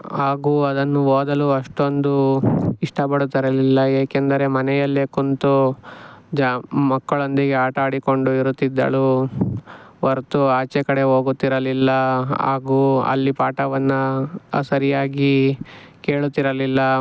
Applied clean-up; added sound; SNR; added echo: none; none; none; none.